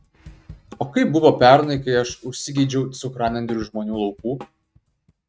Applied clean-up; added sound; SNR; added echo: neural mask model RNNoise.